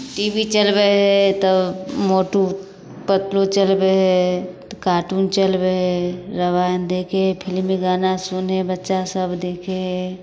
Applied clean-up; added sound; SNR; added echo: none; none; none; none.